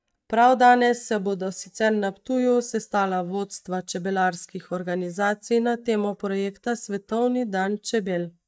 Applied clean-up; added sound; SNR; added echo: neural mask model DeepFilterNet 3.